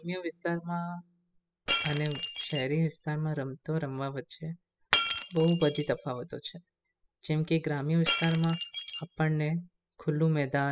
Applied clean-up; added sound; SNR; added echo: classical method spectral subtraction.